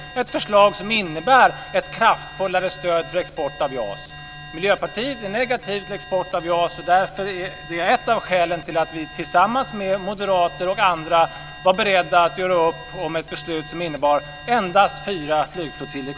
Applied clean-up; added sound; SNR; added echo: none; Alarm; 17 dB; none.